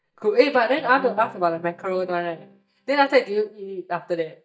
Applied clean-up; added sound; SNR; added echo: neural mask model DeepFilterNet 3.